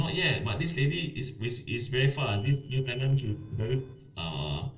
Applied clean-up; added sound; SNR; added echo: neural separator model SepFormer DNS4.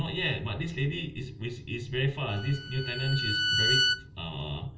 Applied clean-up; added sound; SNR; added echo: none; Bowed string instrument; -1 dB; reverberation time 0.2 s.